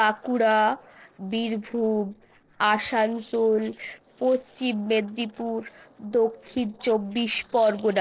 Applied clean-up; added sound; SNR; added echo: neural separator model SepFormer DNS4.